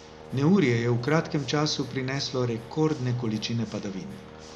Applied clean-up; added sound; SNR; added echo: none; Brass instrument + Water / Mechanisms; 17 dB; none.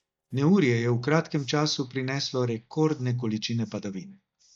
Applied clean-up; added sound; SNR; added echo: neural mask model DeepFilterNet 3.